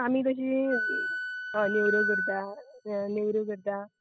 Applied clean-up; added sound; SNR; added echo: classical method spectral subtraction.